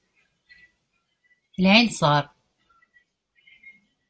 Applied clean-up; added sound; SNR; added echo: none; none; none; none.